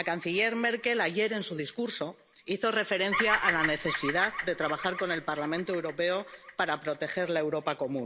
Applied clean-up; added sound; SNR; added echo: none; Bird vocalization, bird call, bird song; 8 dB; none.